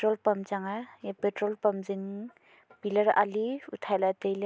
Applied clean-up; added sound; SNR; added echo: none; none; none; none.